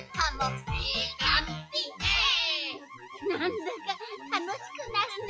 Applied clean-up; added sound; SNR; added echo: classical method log-MMSE.